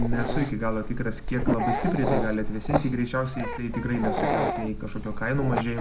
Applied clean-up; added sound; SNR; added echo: none; Dog; 0 dB; none.